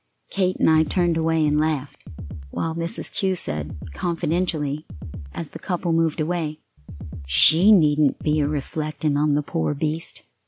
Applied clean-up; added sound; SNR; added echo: none; Drum kit; 12 dB; none.